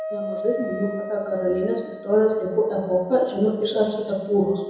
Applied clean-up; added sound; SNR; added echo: none; Wind instrument, woodwind instrument; 12 dB; reverberation time 1.0 s.